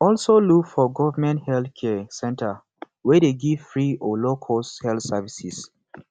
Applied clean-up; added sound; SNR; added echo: none; none; none; none.